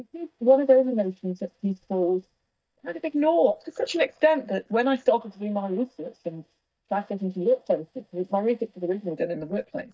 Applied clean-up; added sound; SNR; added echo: neural mask model DeepFilterNet 3.